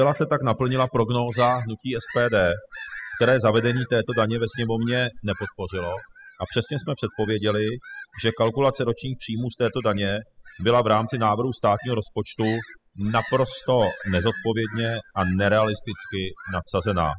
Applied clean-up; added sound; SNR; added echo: classical method spectral subtraction.